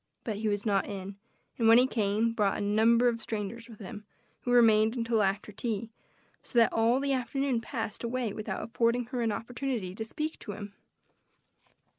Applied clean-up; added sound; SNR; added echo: none; none; none; none.